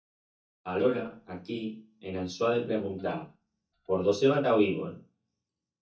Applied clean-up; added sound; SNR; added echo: neural mask model DeepFilterNet 3.